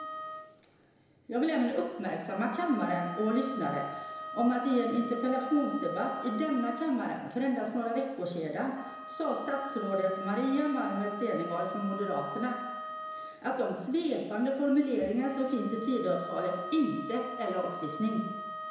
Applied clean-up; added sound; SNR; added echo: none; Wind instrument, woodwind instrument; 10 dB; reverberation time 1.0 s.